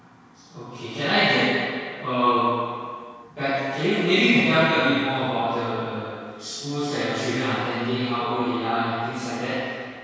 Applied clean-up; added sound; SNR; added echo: none; none; none; reverberation time 2.0 s.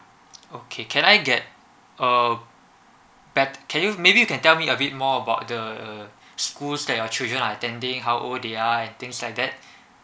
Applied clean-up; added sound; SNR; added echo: none; none; none; none.